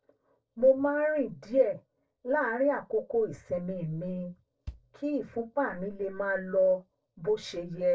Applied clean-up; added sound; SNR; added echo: neural separator model SepFormer DNS4.